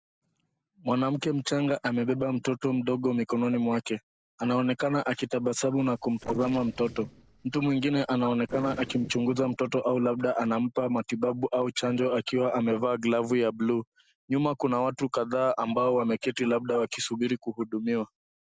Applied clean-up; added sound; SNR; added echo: neural separator model SepFormer DNS4.